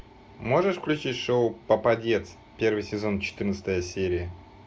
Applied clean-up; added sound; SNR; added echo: none; none; none; none.